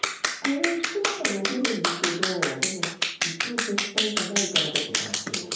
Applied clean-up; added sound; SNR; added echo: none; Clapping; -3 dB; reverberation time 0.9 s.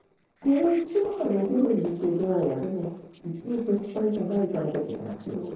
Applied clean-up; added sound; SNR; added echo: neural separator model SepFormer DNS4.